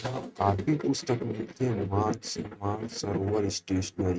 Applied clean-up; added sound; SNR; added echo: neural mask model RNNoise.